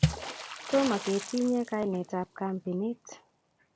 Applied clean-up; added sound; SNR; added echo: none; Water / Splash, splatter; 5 dB; none.